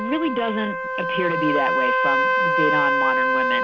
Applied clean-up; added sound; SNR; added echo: none; Trumpet; -5 dB; none.